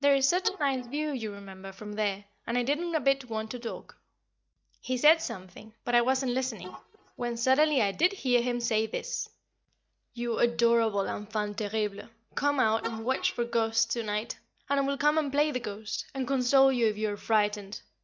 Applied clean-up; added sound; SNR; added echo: neural mask model DeepFilterNet 3.